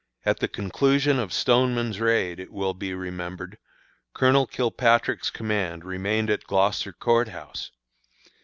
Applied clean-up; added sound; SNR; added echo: none; none; none; none.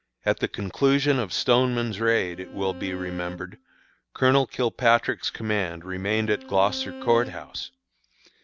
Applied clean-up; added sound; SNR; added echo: none; Bowed string instrument; 17 dB; none.